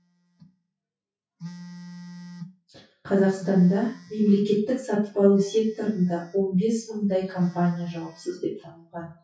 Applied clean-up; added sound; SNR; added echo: classical method WPE with log-MMSE.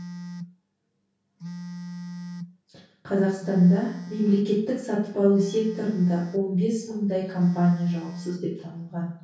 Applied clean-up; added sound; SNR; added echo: none; Telephone; 13 dB; reverberation time 0.6 s.